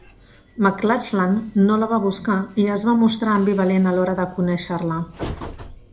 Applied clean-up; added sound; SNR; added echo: none; Train; 19 dB; reverberation time 0.3 s.